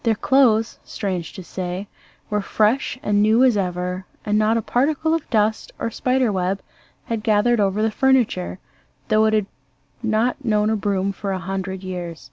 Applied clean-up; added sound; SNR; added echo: none; none; none; none.